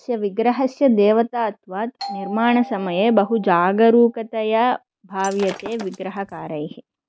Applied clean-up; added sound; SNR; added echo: none; Doorbell + Shatter; 16 dB; none.